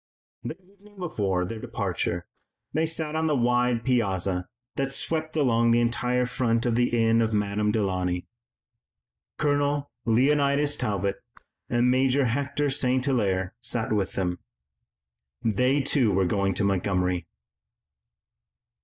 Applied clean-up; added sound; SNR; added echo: neural mask model DeepFilterNet 3.